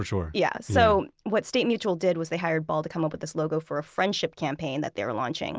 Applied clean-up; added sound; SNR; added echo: none; none; none; none.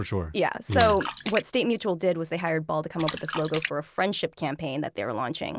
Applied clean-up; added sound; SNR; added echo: none; Splash, splatter; 7 dB; none.